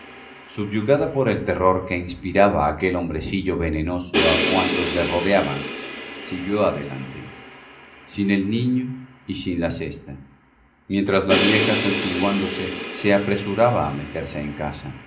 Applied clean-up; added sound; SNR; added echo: none; Crash cymbal; 5 dB; reverberation time 0.5 s.